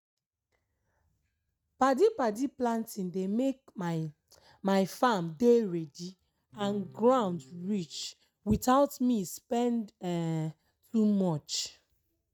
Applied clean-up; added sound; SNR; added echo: neural mask model RNNoise.